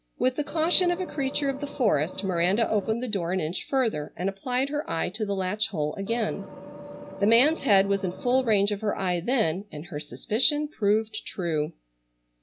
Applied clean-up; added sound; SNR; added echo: none; Vehicle; 13 dB; none.